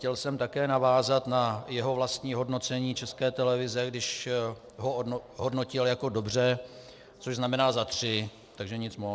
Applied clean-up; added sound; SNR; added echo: none; none; none; none.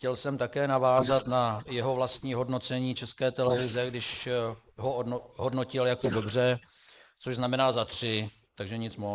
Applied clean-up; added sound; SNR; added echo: neural mask model Resemble Enhance denoiser.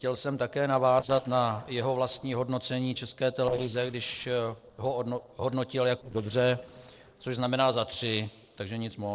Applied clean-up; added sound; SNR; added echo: neural separator model SepFormer DNS4.